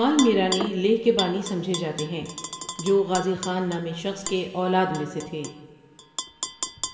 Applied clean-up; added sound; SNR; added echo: none; Tap / Glass; 10 dB; reverberation time 1.4 s.